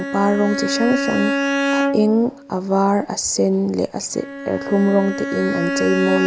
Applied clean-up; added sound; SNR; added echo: none; Bowed string instrument; 4 dB; none.